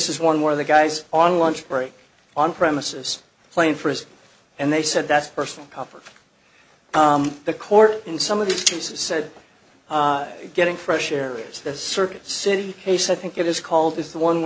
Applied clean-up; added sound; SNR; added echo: none; none; none; none.